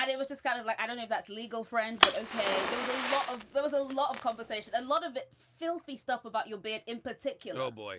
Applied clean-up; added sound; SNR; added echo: none; Fire; -1 dB; none.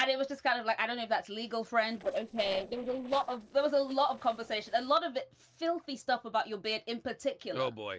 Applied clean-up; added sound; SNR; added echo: neural separator model SepFormer DNS4.